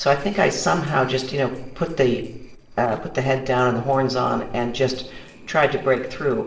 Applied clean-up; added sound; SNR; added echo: neural separator model SepFormer DNS4.